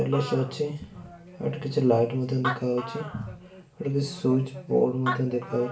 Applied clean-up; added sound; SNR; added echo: none; Animal; 12 dB; reverberation time 0.3 s.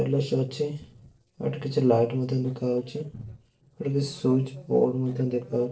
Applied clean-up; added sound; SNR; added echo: neural separator model SepFormer DNS4.